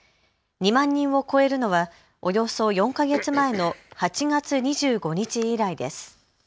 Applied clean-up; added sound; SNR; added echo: none; Cough; 17 dB; none.